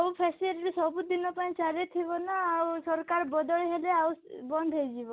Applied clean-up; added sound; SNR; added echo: none; none; none; none.